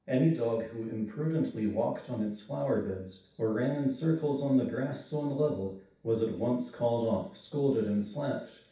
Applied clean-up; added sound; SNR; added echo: none; none; none; reverberation time 0.7 s.